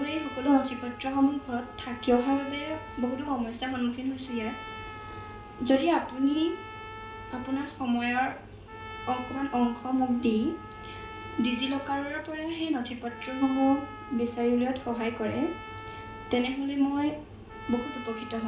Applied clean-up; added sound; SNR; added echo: none; Trumpet; 15 dB; reverberation time 0.5 s.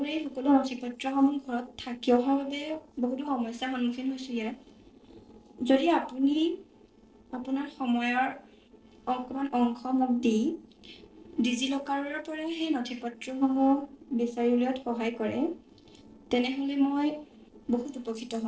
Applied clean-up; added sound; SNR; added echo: neural separator model SepFormer DNS4.